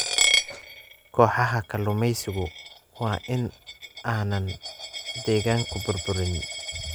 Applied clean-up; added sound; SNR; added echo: none; Coin (dropping); 4 dB; none.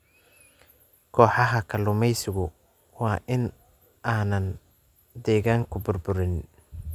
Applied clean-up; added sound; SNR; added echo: none; none; none; none.